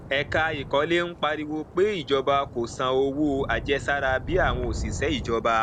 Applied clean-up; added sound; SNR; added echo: none; Thunder / Rain; 10 dB; none.